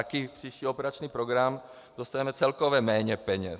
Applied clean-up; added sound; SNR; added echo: none; none; none; none.